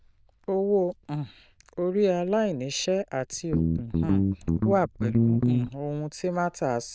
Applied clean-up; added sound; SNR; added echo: neural diffusion model UNIVERSE++.